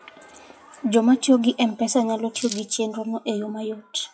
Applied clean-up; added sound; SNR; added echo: classical method WPE with log-MMSE.